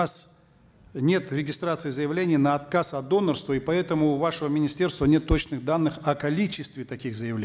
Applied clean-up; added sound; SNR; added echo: none; none; none; none.